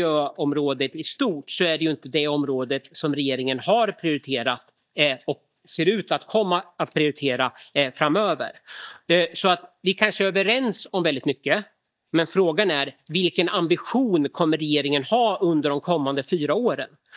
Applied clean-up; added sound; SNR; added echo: neural mask model DeepFilterNet 3.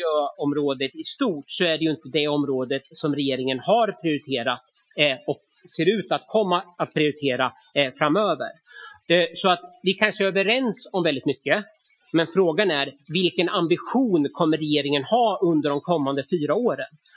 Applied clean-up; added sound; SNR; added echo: classical method Wiener filter.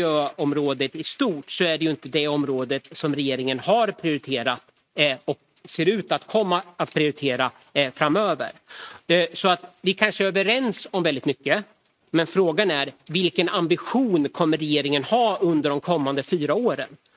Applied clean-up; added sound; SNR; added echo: neural mask model RNNoise.